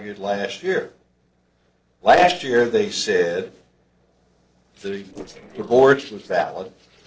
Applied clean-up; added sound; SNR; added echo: neural separator model SepFormer DNS4.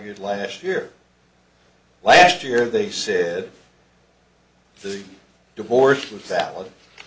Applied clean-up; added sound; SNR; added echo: none; none; none; none.